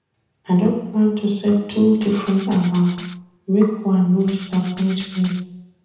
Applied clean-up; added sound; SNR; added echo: none; Rattle (instrument); 17 dB; reverberation time 0.9 s.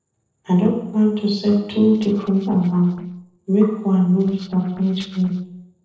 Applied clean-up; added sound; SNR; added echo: neural separator model SepFormer DNS4.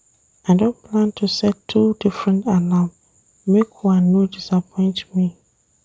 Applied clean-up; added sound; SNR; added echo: none; none; none; none.